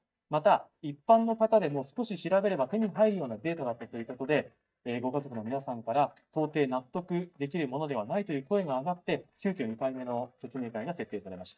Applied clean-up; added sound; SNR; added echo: neural mask model DeepFilterNet 3.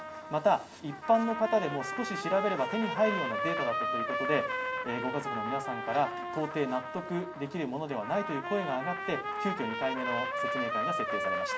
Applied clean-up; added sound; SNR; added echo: none; Trumpet; 3 dB; reverberation time 0.4 s.